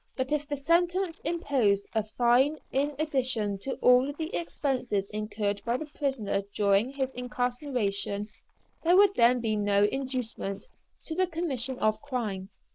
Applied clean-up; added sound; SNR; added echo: neural separator model SepFormer DNS4.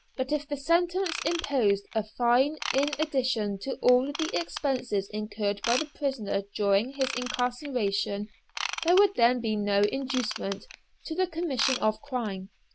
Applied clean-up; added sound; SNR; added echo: none; Ratchet, pawl / Tools; 12 dB; none.